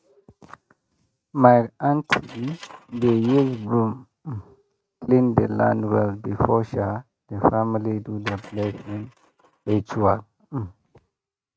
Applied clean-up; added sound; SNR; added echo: neural mask model RNNoise.